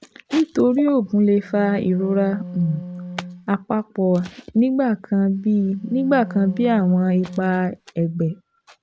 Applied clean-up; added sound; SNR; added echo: none; Wind instrument, woodwind instrument; 14 dB; none.